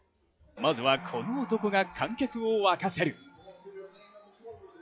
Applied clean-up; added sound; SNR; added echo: classical method log-MMSE.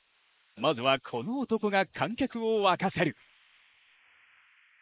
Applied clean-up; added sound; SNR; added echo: neural mask model Resemble Enhance denoiser.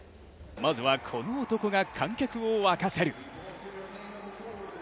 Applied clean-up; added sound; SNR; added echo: none; none; none; none.